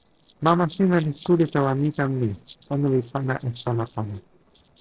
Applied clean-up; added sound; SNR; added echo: neural separator model SepFormer DNS4.